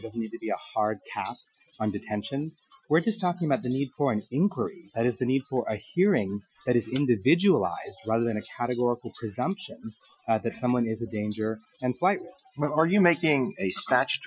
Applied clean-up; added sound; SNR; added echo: classical method Wiener filter.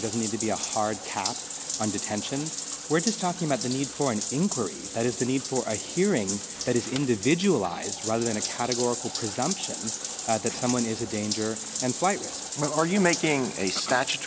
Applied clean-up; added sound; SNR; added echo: none; Bathtub (filling or washing); 6 dB; none.